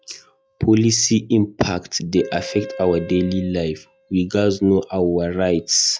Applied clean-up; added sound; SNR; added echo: classical method log-MMSE.